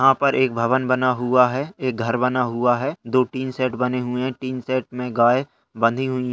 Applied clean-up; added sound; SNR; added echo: none; none; none; none.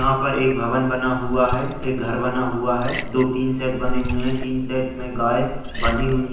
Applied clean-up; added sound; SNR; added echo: none; Liquid; 5 dB; reverberation time 0.9 s.